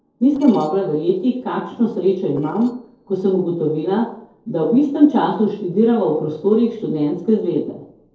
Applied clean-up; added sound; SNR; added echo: neural separator model SepFormer DNS4.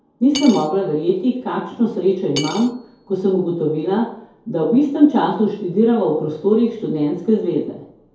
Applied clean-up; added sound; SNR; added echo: none; Cutlery, silverware / Dishes, pots, and pans; 15 dB; reverberation time 2.3 s.